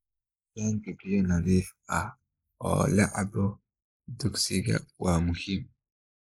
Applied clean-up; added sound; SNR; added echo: neural mask model Resemble Enhance denoiser.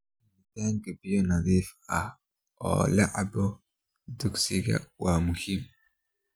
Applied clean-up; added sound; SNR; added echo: none; none; none; none.